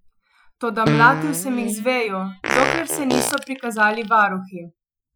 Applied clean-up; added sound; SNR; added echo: classical method Wiener filter.